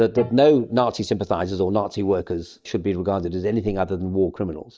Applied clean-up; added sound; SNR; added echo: neural mask model DeepFilterNet 3.